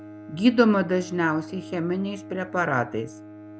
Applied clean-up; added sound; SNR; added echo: none; Bowed string instrument; 16 dB; none.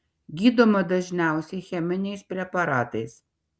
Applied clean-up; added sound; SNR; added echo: none; none; none; none.